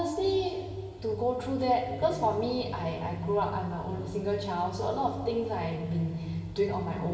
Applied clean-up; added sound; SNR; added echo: none; none; none; reverberation time 1.9 s.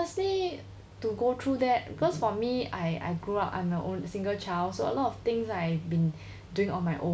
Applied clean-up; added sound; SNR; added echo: none; none; none; none.